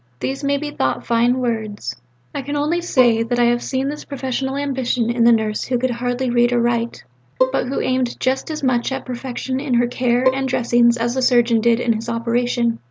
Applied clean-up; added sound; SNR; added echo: none; Bowed string instrument; 4 dB; none.